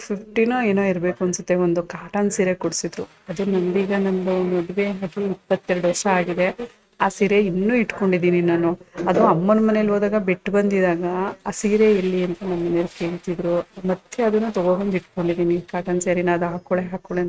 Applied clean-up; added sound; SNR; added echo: neural mask model RNNoise.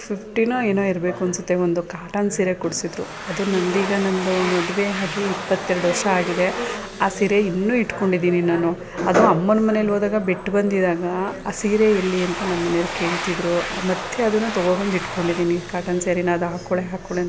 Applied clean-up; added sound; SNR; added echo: none; Domestic sounds, home sounds; 12 dB; none.